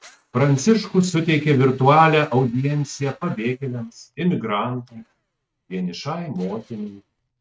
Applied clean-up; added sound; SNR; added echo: neural mask model RNNoise.